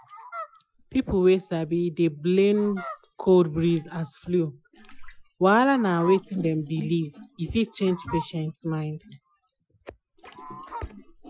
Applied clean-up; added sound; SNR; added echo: classical method Wiener filter.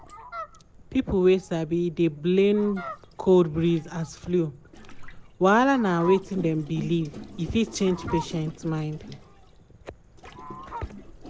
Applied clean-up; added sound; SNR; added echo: none; Fowl + Gurgling; 15 dB; none.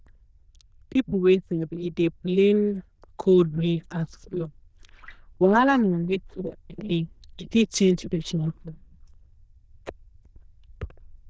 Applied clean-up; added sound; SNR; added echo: neural diffusion model UNIVERSE++.